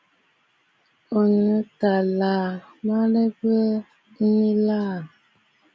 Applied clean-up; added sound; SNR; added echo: none; none; none; none.